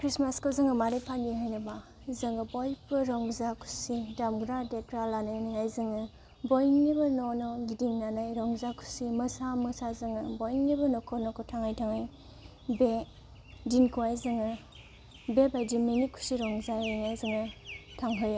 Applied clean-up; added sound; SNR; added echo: none; none; none; none.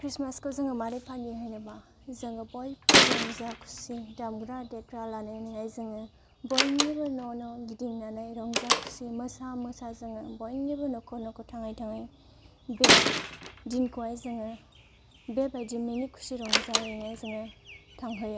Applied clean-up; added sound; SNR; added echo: none; Slam; -3 dB; none.